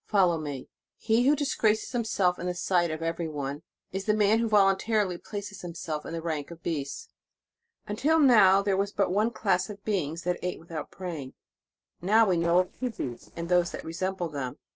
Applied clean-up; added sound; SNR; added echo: neural separator model SepFormer DNS4.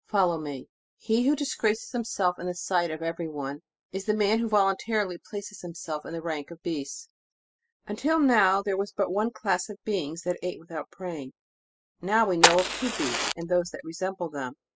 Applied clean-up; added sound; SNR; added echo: classical method spectral subtraction.